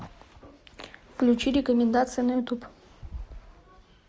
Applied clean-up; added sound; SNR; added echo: none; none; none; none.